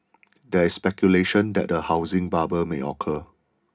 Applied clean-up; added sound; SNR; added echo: none; none; none; reverberation time 0.3 s.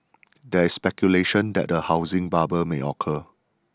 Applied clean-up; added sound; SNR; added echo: none; none; none; none.